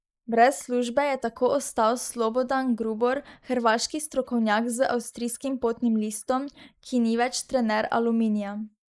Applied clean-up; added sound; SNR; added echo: neural mask model Resemble Enhance denoiser.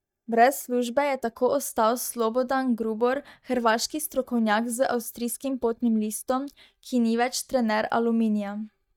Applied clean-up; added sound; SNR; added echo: neural mask model DeepFilterNet 3.